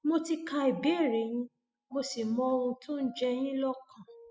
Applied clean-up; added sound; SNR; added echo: classical method spectral subtraction.